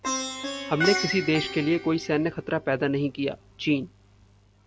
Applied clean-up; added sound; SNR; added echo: none; Plucked string instrument; 7 dB; none.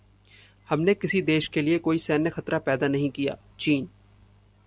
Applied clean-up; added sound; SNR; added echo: none; none; none; none.